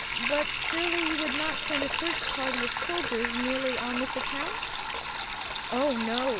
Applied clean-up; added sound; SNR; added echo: none; Sink (filling or washing); -2 dB; none.